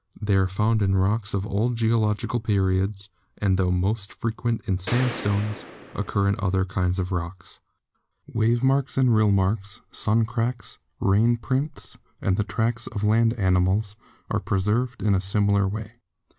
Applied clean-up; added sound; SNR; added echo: none; Gunshot, gunfire; 12 dB; none.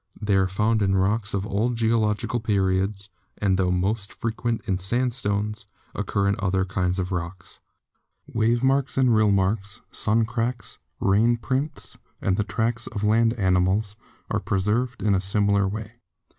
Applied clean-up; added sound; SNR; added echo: none; none; none; none.